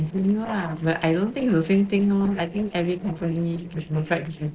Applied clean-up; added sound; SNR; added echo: neural separator model SepFormer DNS4.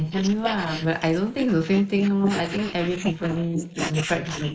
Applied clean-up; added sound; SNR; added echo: neural mask model Resemble Enhance denoiser.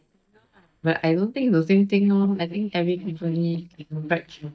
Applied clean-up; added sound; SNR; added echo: neural mask model DeepFilterNet 3.